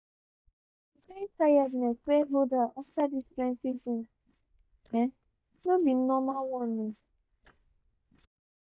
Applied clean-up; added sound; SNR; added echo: neural mask model DeepFilterNet 3.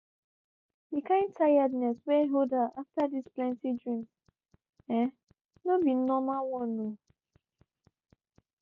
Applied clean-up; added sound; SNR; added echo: none; none; none; none.